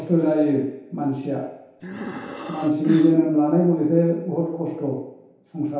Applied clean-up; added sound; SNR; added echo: none; Breathing; 9 dB; reverberation time 0.8 s.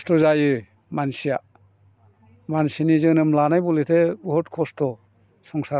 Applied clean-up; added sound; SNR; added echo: none; none; none; none.